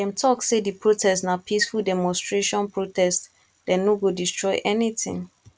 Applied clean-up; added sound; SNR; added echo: none; none; none; none.